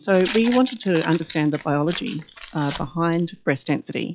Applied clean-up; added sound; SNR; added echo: classical method log-MMSE.